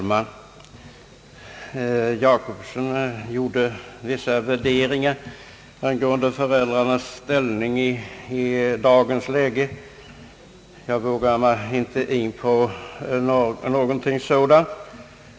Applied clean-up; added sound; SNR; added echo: none; none; none; none.